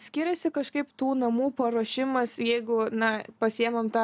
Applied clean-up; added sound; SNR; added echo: none; none; none; none.